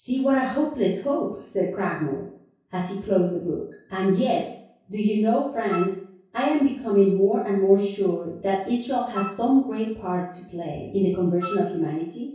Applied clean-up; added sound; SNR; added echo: none; Wind instrument, woodwind instrument; 13 dB; reverberation time 0.6 s.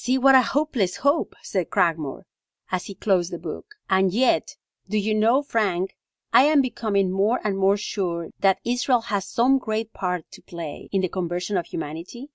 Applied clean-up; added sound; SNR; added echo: none; none; none; none.